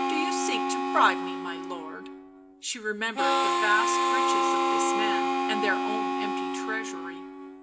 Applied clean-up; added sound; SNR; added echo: none; Harmonica; -4 dB; reverberation time 0.4 s.